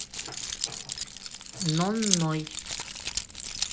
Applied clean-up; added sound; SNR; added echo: none; Keys jangling; 1 dB; none.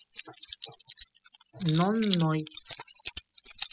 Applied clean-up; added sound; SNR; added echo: classical method spectral subtraction.